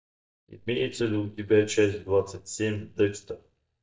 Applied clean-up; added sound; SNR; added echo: neural mask model DeepFilterNet 3.